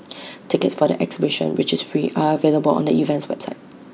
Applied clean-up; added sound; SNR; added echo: none; none; none; none.